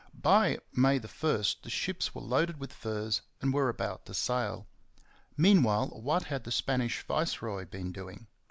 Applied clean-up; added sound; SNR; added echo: none; none; none; none.